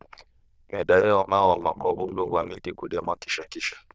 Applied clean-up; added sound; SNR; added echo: neural diffusion model UNIVERSE++.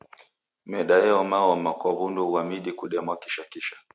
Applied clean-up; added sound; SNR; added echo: none; none; none; none.